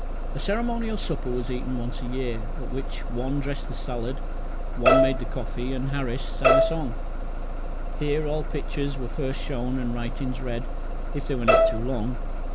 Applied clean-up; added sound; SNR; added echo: none; Bus + Bowed string instrument; -5 dB; none.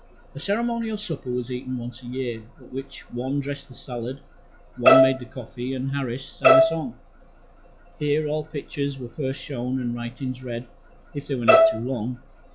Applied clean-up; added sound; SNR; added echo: classical method log-MMSE.